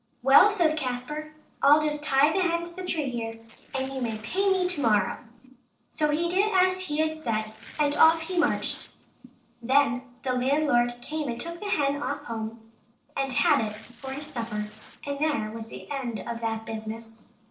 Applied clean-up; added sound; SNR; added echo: neural separator model SepFormer DNS4.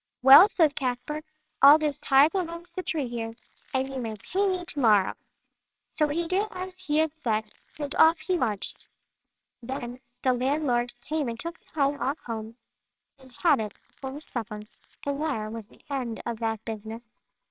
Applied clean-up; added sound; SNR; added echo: neural separator model SepFormer WHAMR!.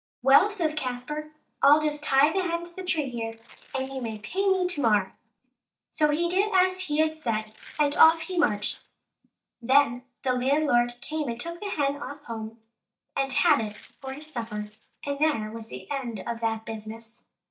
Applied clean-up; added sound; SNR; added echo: neural mask model DeepFilterNet 3.